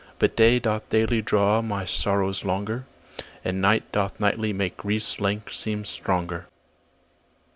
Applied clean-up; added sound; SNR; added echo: none; none; none; none.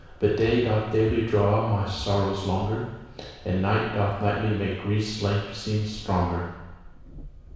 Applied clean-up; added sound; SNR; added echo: none; Train; 19 dB; reverberation time 1.1 s.